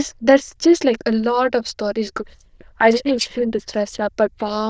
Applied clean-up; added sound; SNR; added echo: neural diffusion model UNIVERSE++.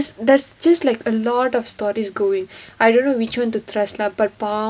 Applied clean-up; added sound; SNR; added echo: none; none; none; none.